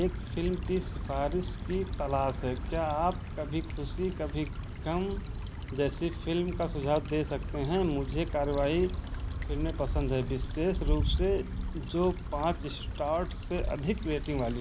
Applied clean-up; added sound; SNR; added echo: none; Stream / Trickle, dribble / Traffic noise, roadway noise; 3 dB; none.